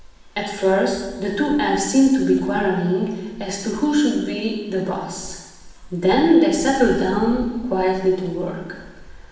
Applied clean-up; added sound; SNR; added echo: none; Wind; 19 dB; reverberation time 1.1 s.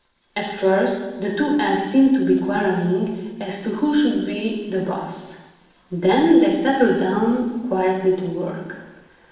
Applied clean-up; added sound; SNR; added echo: neural separator model SepFormer DNS4.